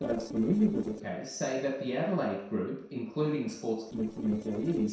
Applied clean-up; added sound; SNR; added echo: neural separator model SepFormer DNS4.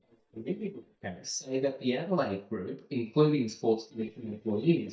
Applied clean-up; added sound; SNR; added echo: neural mask model DeepFilterNet 3.